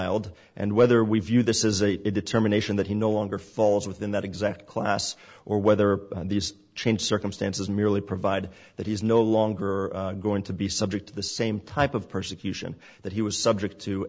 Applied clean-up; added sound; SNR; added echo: none; none; none; none.